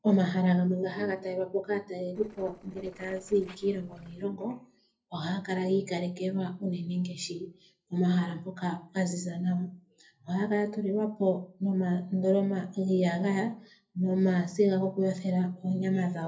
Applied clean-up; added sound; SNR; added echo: neural separator model SepFormer DNS4.